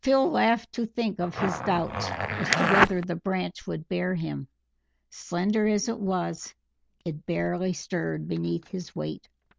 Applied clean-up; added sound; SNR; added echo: none; Zipper (clothing); -2 dB; none.